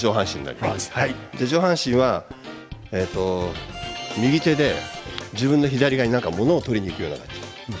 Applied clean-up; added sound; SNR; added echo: none; Bowed string instrument; 13 dB; none.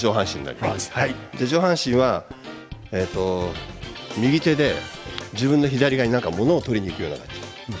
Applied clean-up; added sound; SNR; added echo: none; none; none; none.